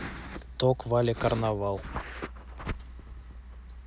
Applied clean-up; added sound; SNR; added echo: none; none; none; none.